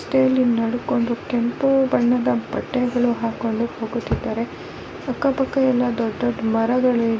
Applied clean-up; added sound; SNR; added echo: none; none; none; none.